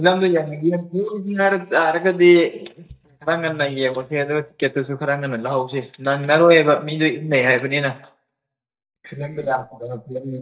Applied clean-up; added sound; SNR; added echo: neural mask model DeepFilterNet 3.